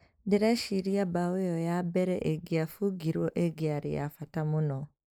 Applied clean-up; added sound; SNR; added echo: neural mask model Resemble Enhance denoiser.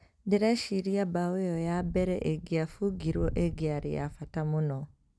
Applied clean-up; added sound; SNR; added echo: none; Wind; 11 dB; none.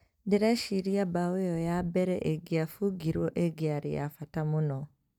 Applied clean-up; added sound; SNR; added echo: neural mask model DeepFilterNet 3.